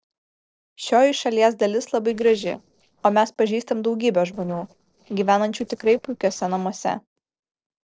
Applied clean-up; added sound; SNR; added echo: neural separator model SepFormer DNS4.